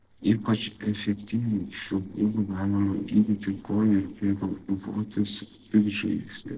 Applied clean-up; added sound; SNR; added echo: neural separator model SepFormer DNS4.